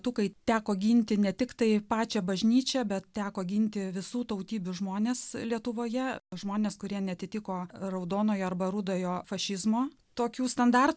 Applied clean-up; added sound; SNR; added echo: none; none; none; none.